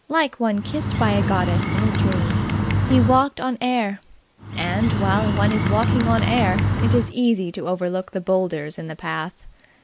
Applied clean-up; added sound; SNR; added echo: none; Bird; -2 dB; none.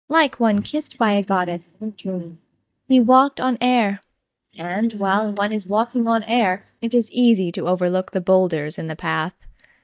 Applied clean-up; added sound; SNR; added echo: neural mask model DeepFilterNet 3.